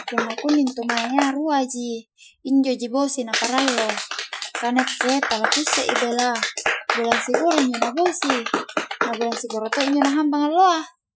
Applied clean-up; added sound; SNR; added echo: classical method Wiener filter.